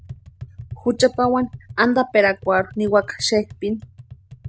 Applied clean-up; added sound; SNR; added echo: none; Tap; 18 dB; none.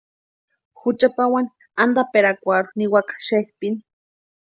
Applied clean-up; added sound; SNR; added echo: none; none; none; none.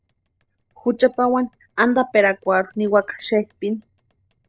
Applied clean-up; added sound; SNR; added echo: neural separator model SepFormer DNS4.